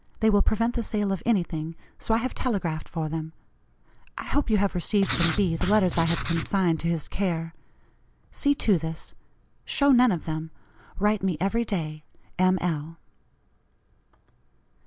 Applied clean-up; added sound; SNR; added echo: none; Writing; 2 dB; none.